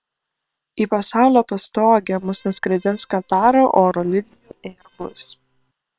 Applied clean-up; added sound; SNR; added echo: neural separator model SepFormer WHAM!.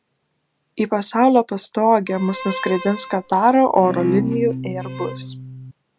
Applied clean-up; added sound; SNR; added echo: none; Bowed string instrument; 8 dB; none.